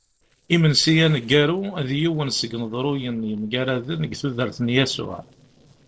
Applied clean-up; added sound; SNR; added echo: neural separator model SepFormer DNS4.